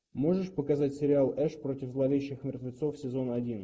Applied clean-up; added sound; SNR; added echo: neural mask model Resemble Enhance denoiser.